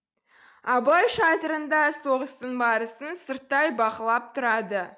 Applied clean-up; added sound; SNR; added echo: none; none; none; none.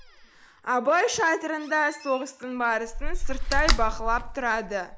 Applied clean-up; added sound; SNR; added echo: none; Slam; 2 dB; none.